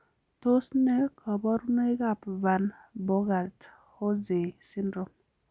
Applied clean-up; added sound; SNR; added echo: none; none; none; none.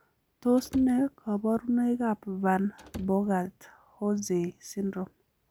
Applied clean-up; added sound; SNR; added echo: none; Slam / Wood; 17 dB; none.